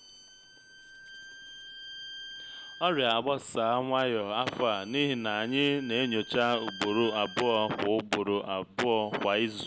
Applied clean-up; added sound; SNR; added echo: none; Bowed string instrument; 18 dB; none.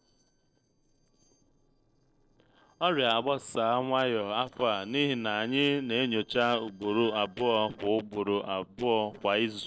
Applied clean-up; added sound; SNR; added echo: neural separator model SepFormer DNS4.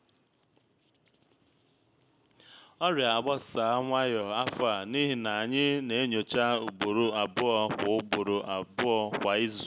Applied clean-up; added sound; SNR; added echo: none; none; none; none.